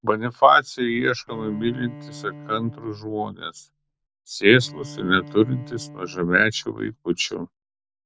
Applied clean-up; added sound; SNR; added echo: none; Bowed string instrument; 19 dB; none.